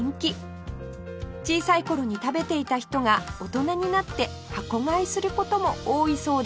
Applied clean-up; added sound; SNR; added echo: none; none; none; none.